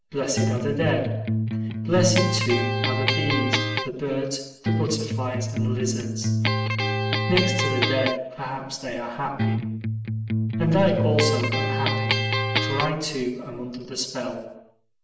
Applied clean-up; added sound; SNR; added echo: none; Electric guitar; -3 dB; reverberation time 0.8 s.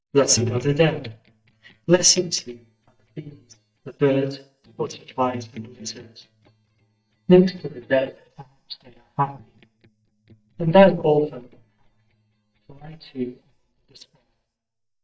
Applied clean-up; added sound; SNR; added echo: neural mask model DeepFilterNet 3.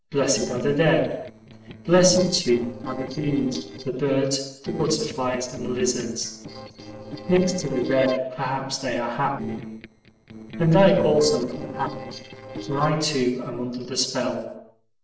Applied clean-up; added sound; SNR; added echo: neural separator model SepFormer DNS4.